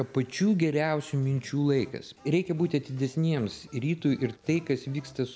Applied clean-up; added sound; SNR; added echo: none; none; none; none.